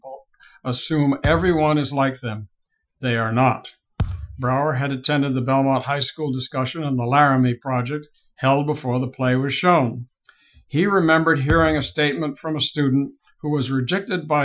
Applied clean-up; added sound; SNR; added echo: classical method Wiener filter.